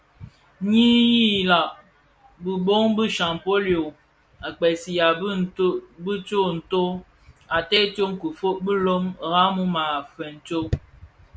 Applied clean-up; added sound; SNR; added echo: none; none; none; none.